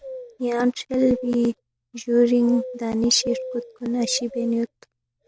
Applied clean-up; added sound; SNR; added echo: none; Bird vocalization, bird call, bird song; 14 dB; none.